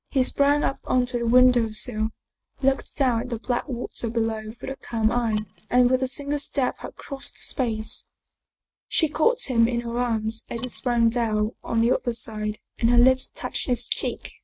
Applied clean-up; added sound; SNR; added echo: neural mask model RNNoise.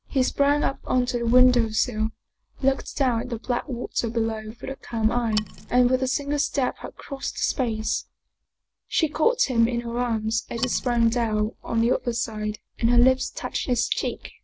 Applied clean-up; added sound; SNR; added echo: none; Wood; 13 dB; none.